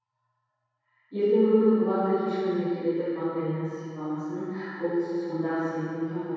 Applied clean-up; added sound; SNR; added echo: none; none; none; reverberation time 2.2 s.